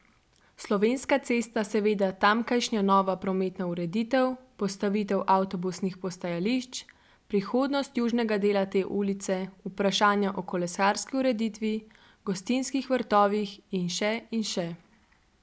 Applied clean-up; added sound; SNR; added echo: none; none; none; none.